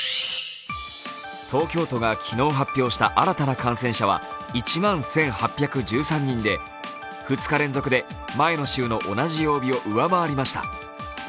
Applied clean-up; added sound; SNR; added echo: none; none; none; none.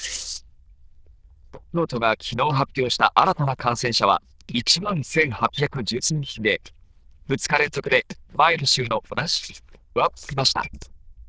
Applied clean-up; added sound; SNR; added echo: neural diffusion model UNIVERSE++.